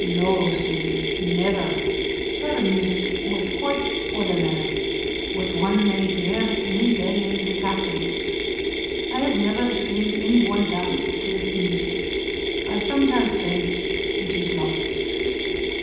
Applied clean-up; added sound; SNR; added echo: none; Mechanisms; -1 dB; reverberation time 1.1 s.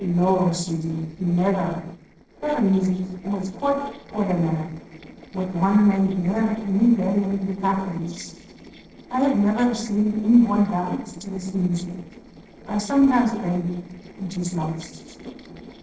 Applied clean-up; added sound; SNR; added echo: neural separator model SepFormer DNS4.